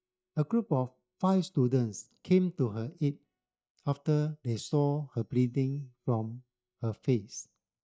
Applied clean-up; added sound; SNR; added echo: neural mask model DeepFilterNet 3.